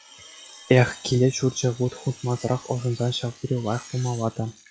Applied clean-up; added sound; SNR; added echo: classical method log-MMSE.